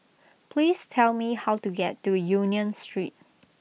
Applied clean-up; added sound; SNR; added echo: none; none; none; none.